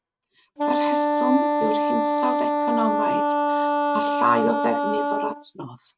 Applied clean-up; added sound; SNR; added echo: neural mask model RNNoise.